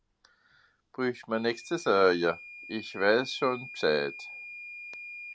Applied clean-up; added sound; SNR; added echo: none; Microwave oven / Alarm; 15 dB; none.